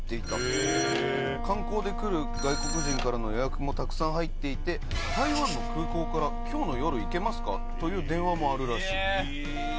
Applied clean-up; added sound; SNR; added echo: none; Wind instrument, woodwind instrument; 12 dB; none.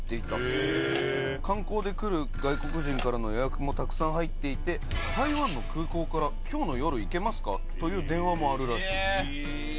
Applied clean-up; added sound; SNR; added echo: none; none; none; none.